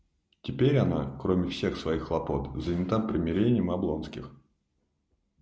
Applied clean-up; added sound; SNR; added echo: none; none; none; none.